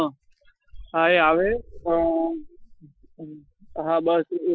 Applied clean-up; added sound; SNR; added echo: classical method Wiener filter.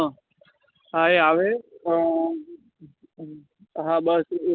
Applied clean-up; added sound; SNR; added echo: none; none; none; none.